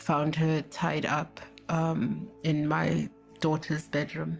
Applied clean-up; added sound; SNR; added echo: none; none; none; none.